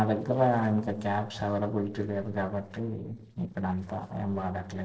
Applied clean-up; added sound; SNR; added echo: neural separator model SepFormer DNS4.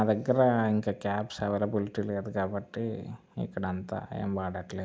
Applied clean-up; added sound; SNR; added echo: none; none; none; none.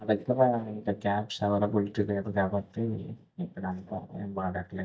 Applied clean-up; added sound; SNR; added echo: neural mask model DeepFilterNet 3.